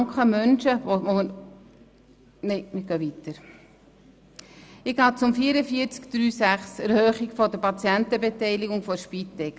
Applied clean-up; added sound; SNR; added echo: none; none; none; none.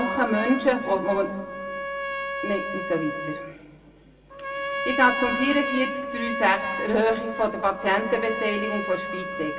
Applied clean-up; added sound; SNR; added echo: none; Trumpet; 5 dB; reverberation time 1.2 s.